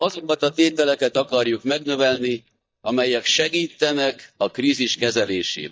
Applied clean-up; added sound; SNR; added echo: neural mask model DeepFilterNet 3.